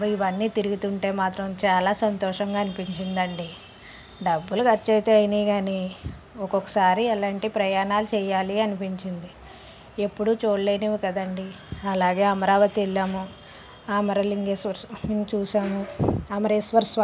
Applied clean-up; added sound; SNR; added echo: none; none; none; none.